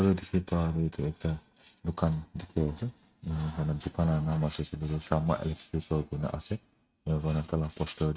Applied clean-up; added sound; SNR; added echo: neural mask model RNNoise.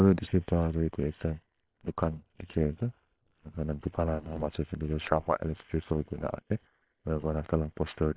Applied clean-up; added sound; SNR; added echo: neural separator model SepFormer WHAM!.